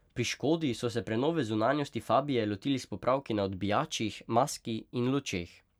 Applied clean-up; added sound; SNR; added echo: none; none; none; none.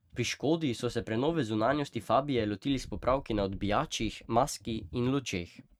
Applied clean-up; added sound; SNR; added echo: neural mask model RNNoise.